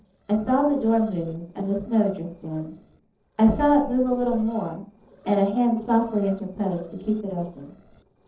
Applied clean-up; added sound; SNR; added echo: neural separator model SepFormer DNS4.